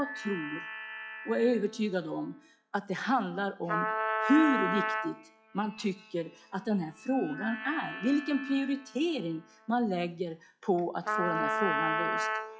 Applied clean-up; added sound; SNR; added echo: classical method log-MMSE.